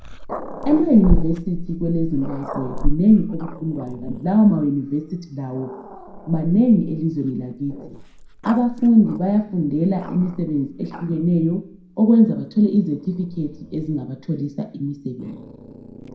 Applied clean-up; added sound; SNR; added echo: none; Growling; 7 dB; reverberation time 0.5 s.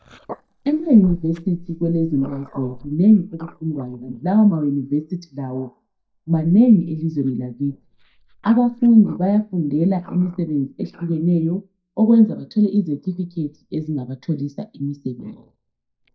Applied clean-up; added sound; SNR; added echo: neural mask model DeepFilterNet 3.